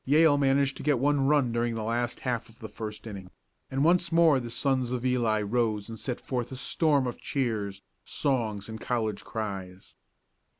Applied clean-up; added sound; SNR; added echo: none; none; none; none.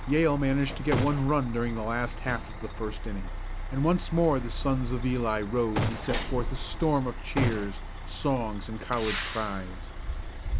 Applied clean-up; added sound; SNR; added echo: none; Gunshot, gunfire + Truck; 3 dB; none.